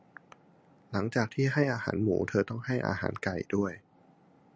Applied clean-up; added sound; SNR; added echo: none; none; none; none.